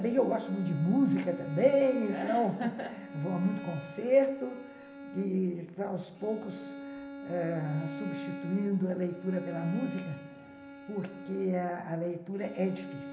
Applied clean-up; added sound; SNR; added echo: none; Bowed string instrument; 12 dB; reverberation time 1.1 s.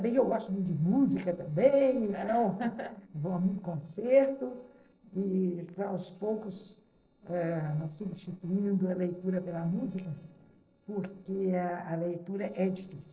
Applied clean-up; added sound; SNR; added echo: neural separator model SepFormer DNS4.